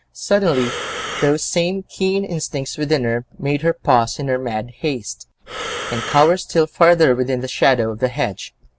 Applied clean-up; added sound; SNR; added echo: none; Breathing; 9 dB; none.